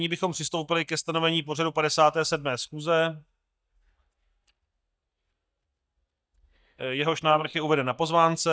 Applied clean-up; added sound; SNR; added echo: neural mask model DeepFilterNet 3.